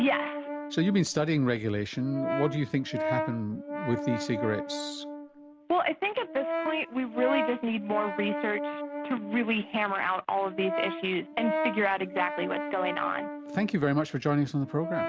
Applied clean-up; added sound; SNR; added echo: none; Brass instrument; 6 dB; none.